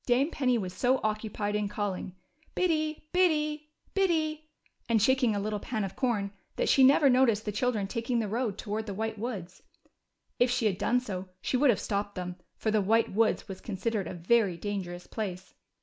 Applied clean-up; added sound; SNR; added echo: none; none; none; none.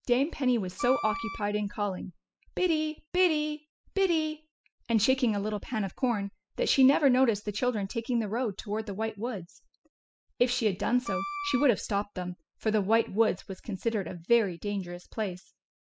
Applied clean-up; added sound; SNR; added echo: classical method spectral subtraction.